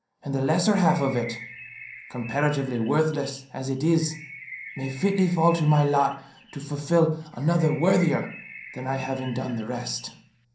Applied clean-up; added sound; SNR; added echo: none; Bird; 19 dB; reverberation time 0.6 s.